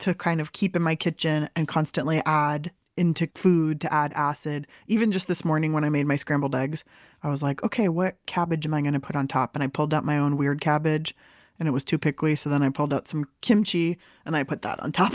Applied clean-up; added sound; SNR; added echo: none; none; none; none.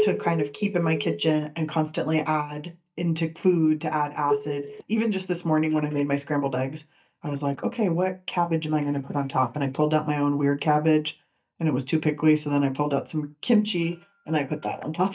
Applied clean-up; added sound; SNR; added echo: neural mask model DeepFilterNet 3.